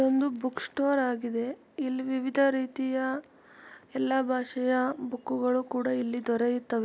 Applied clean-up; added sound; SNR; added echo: none; none; none; none.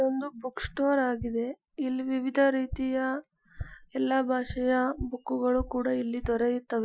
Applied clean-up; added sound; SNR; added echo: classical method Wiener filter.